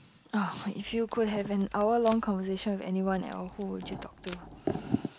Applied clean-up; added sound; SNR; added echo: none; Packing tape, duct tape; 19 dB; none.